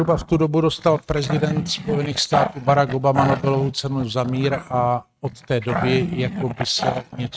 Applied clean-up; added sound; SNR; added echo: neural mask model RNNoise.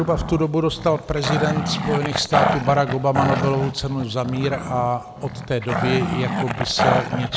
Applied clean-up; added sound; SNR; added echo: none; Growling; 3 dB; none.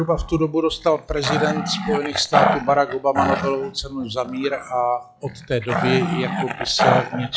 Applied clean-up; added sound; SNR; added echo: classical method log-MMSE.